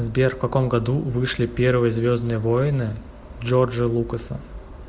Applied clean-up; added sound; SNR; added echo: none; none; none; none.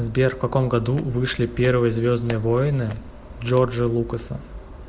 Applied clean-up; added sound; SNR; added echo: none; Walk, footsteps; 20 dB; none.